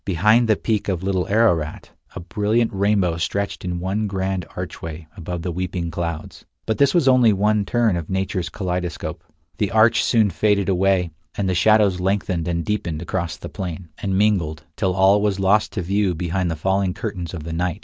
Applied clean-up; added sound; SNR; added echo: none; none; none; none.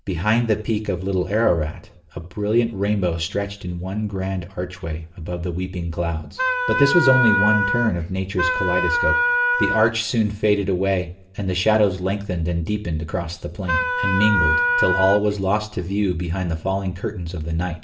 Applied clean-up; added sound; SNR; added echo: none; Wind instrument, woodwind instrument; -1 dB; reverberation time 0.4 s.